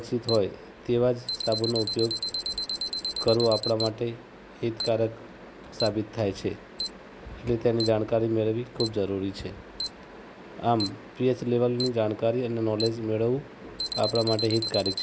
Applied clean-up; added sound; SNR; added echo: none; Alarm; 9 dB; none.